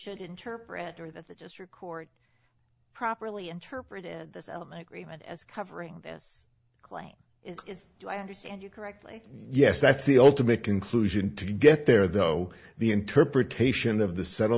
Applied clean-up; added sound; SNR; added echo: none; none; none; none.